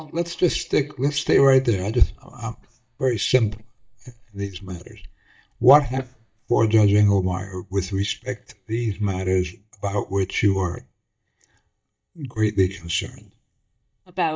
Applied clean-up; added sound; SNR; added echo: neural mask model DeepFilterNet 3.